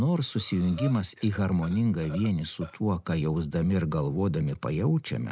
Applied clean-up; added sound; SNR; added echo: none; Breathing; 19 dB; none.